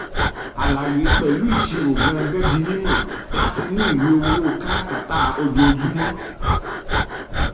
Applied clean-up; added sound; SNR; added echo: none; Breathing; 1 dB; reverberation time 0.6 s.